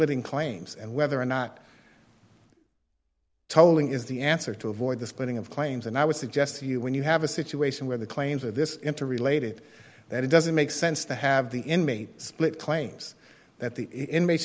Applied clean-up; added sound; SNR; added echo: none; none; none; none.